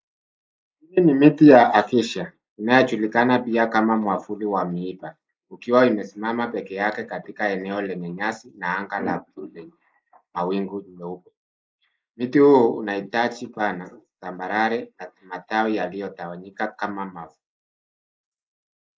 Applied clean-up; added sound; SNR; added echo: neural mask model Resemble Enhance denoiser.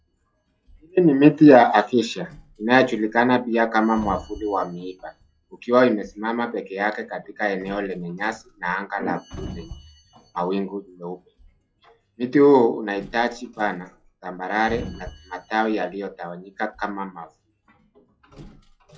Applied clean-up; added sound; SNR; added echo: classical method log-MMSE.